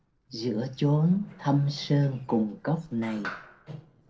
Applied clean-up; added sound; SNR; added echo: neural separator model SepFormer DNS4.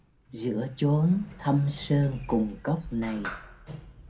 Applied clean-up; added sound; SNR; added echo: none; Sliding door; 16 dB; reverberation time 0.2 s.